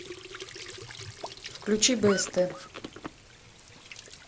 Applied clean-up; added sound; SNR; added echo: none; Squeak / Trickle, dribble / Sink (filling or washing); 11 dB; none.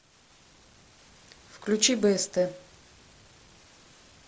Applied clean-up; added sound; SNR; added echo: none; none; none; none.